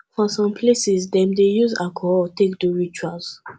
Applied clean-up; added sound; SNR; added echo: none; none; none; none.